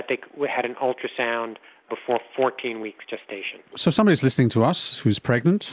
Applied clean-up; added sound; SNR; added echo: none; none; none; none.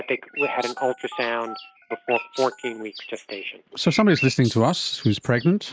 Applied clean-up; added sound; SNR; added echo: neural mask model RNNoise.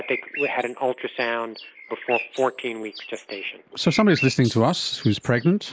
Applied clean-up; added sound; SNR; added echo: neural mask model Resemble Enhance denoiser.